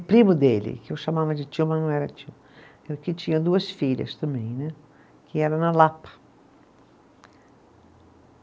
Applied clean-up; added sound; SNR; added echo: none; none; none; none.